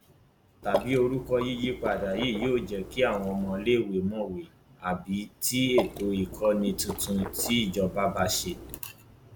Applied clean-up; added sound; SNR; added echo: none; Water / Liquid; 9 dB; none.